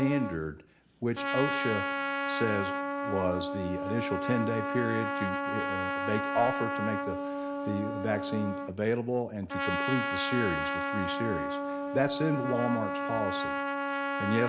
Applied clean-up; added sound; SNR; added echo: none; Trumpet; 1 dB; none.